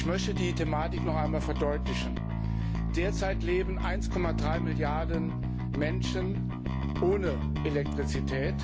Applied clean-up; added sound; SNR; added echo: none; Bass guitar; -3 dB; none.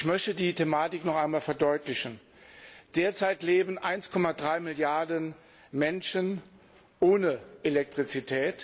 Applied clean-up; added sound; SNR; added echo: none; none; none; none.